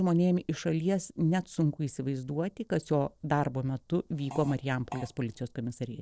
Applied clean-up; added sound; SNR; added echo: neural separator model SepFormer DNS4.